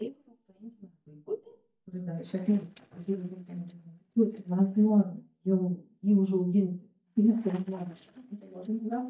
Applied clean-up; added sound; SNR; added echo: neural mask model DeepFilterNet 3.